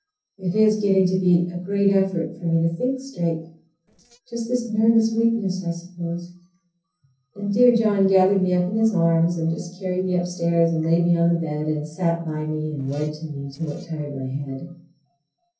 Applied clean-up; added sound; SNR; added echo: neural separator model SepFormer DNS4.